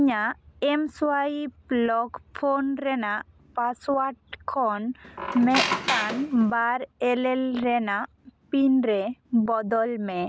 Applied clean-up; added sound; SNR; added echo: none; Squeak; 4 dB; none.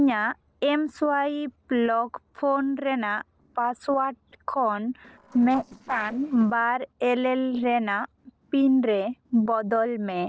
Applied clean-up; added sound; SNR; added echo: neural separator model SepFormer DNS4.